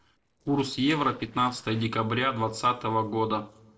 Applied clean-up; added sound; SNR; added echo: neural separator model SepFormer DNS4.